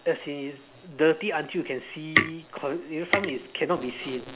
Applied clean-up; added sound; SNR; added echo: none; Tick; 1 dB; none.